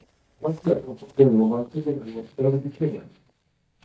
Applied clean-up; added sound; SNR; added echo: neural mask model DeepFilterNet 3.